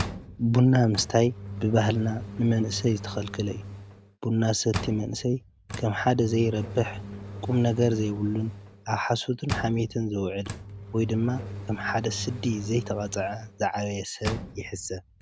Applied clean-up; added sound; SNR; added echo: none; Engine; 11 dB; none.